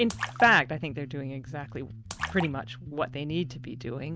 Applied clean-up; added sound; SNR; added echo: none; Bass guitar + Splash, splatter; 10 dB; none.